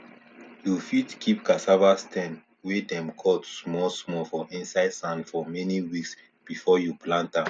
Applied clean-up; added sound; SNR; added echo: none; none; none; none.